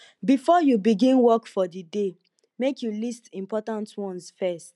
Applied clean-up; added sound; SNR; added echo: none; none; none; none.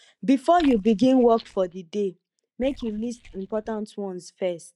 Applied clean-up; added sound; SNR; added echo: neural mask model DeepFilterNet 3.